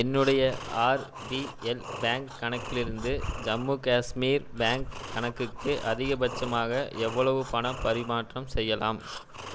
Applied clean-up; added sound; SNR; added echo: none; Breathing; 13 dB; none.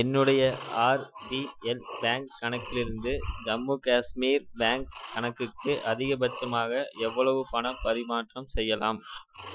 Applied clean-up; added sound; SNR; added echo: classical method Wiener filter.